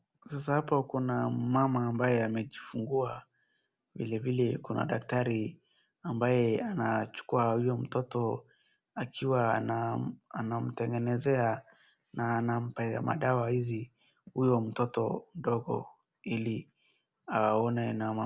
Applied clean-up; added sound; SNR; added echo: none; none; none; none.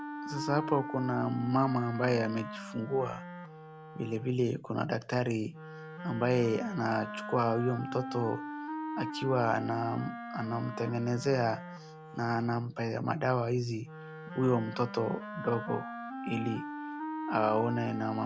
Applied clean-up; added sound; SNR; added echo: none; Wind instrument, woodwind instrument; 9 dB; none.